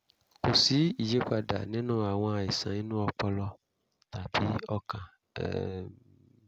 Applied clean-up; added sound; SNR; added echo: none; none; none; none.